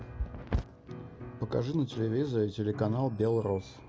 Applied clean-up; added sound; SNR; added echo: none; Piano; 14 dB; none.